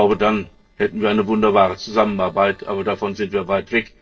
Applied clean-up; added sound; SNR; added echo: neural separator model SepFormer DNS4.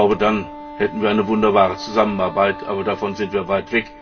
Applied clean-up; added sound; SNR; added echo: none; Wind instrument, woodwind instrument; 15 dB; reverberation time 0.2 s.